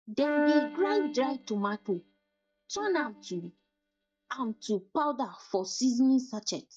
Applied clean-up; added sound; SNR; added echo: neural mask model DeepFilterNet 3.